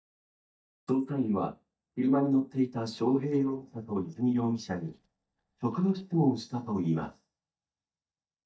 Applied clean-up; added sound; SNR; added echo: neural mask model DeepFilterNet 3.